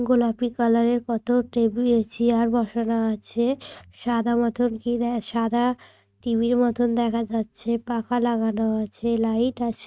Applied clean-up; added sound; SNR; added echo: neural mask model RNNoise.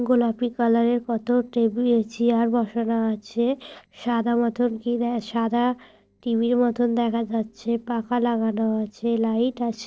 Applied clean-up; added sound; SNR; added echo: neural separator model SepFormer DNS4.